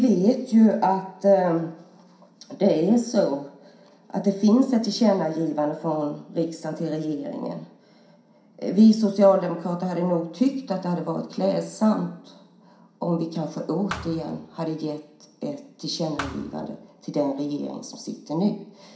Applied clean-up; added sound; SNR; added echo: none; Thump, thud; 15 dB; reverberation time 0.5 s.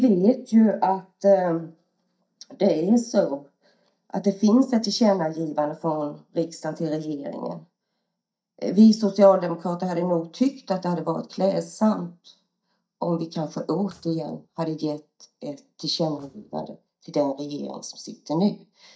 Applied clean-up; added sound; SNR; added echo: neural mask model DeepFilterNet 3.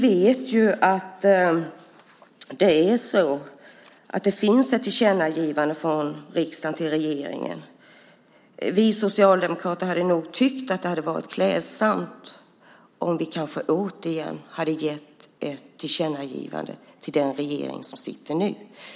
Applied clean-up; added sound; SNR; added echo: none; none; none; none.